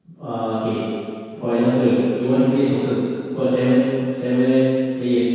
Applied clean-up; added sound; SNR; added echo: none; none; none; reverberation time 2.0 s.